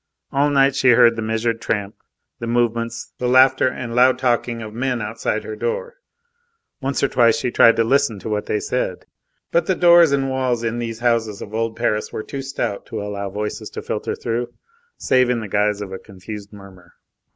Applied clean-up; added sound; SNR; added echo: none; none; none; none.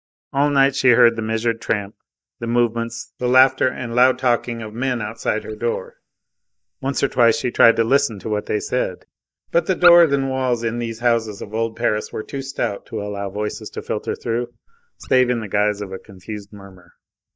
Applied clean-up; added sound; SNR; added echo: neural mask model DeepFilterNet 3.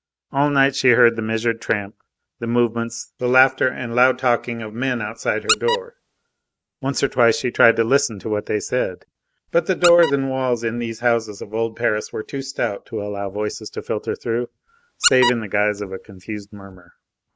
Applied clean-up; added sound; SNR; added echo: neural mask model RNNoise.